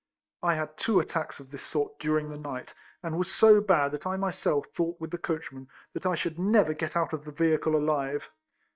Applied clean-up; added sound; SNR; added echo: neural mask model DeepFilterNet 3.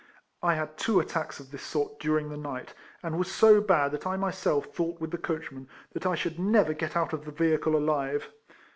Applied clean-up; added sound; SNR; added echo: none; none; none; none.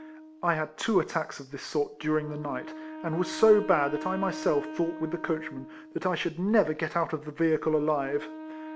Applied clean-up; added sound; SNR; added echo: none; Wind instrument, woodwind instrument; 13 dB; none.